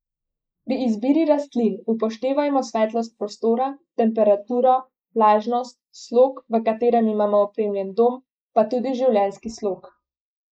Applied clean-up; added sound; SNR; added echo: neural mask model Resemble Enhance denoiser.